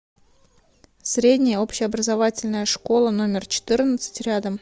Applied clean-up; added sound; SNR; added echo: none; none; none; none.